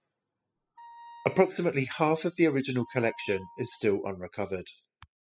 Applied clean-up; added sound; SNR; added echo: classical method spectral subtraction.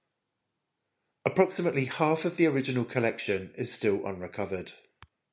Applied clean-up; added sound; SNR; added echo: none; none; none; none.